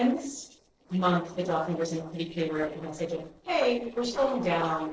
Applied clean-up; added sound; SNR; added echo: neural separator model SepFormer DNS4.